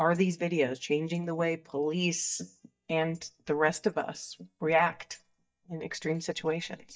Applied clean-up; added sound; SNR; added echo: neural mask model DeepFilterNet 3.